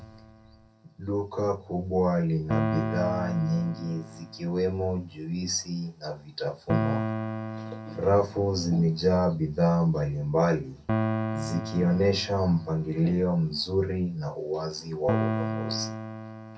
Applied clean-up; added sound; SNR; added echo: none; Piano; 7 dB; reverberation time 0.3 s.